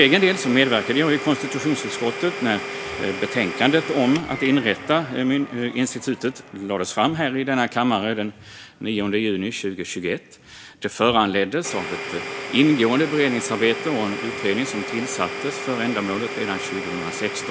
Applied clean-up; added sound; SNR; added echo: none; Domestic sounds, home sounds; 10 dB; none.